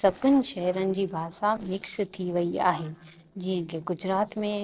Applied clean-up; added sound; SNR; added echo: neural separator model SepFormer DNS4.